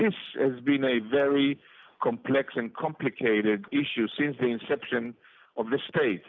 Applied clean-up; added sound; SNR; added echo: none; none; none; none.